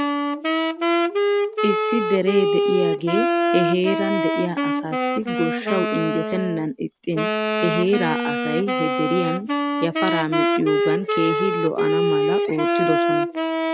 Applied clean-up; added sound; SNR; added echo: none; Wind instrument, woodwind instrument; -3 dB; none.